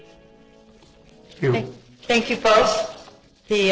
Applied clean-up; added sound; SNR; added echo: neural separator model SepFormer DNS4.